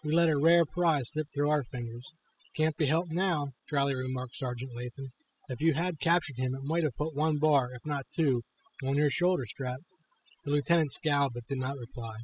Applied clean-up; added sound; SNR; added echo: classical method spectral subtraction.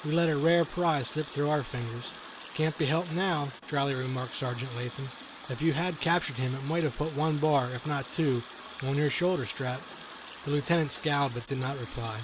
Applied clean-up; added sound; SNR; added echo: none; Water tap, faucet; 13 dB; none.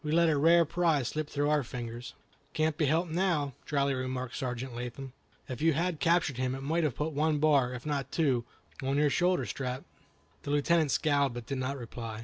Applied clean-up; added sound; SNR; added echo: none; none; none; none.